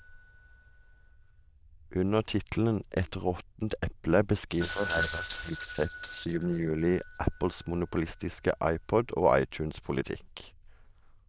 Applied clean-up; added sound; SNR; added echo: neural diffusion model UNIVERSE++.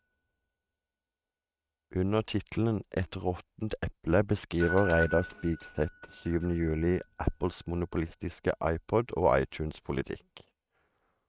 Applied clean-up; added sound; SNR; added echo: neural mask model RNNoise.